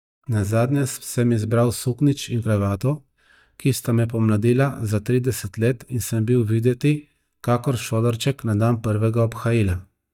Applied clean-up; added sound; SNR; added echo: neural mask model DeepFilterNet 3.